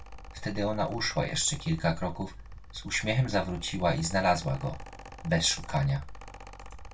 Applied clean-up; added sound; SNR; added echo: none; Mechanical fan; 15 dB; reverberation time 0.2 s.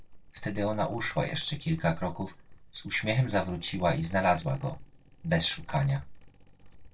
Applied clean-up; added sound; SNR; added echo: neural separator model SepFormer DNS4.